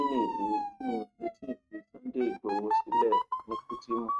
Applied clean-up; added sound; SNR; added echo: neural mask model RNNoise.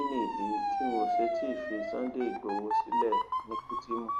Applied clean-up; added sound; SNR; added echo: none; Motor vehicle (road) / Siren; -3 dB; none.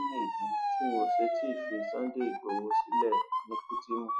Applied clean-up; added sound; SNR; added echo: classical method Wiener filter.